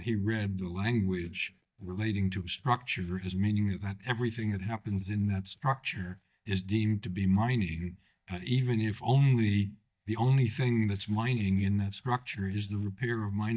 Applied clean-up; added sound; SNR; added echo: neural mask model DeepFilterNet 3.